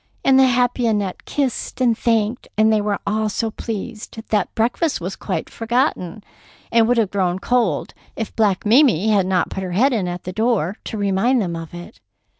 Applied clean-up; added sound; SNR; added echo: none; none; none; none.